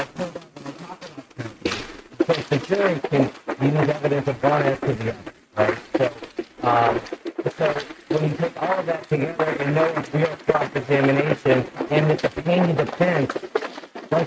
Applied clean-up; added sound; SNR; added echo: neural mask model RNNoise.